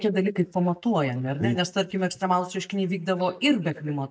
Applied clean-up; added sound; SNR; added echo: neural mask model DeepFilterNet 3.